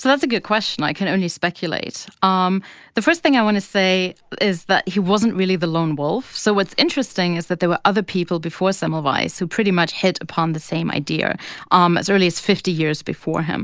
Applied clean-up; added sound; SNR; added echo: none; none; none; none.